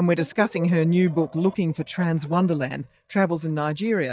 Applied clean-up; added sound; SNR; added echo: neural mask model DeepFilterNet 3.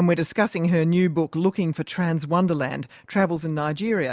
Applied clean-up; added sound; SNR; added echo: none; none; none; none.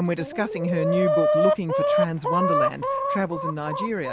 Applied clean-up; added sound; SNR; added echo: none; Chicken, rooster; -3 dB; none.